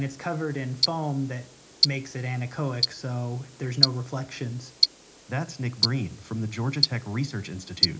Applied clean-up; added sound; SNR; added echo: none; Tick-tock; 0 dB; reverberation time 0.4 s.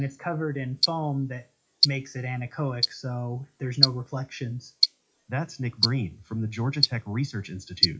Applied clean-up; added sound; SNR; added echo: classical method WPE with log-MMSE.